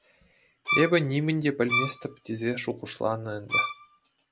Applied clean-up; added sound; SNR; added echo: none; Bowed string instrument; 1 dB; none.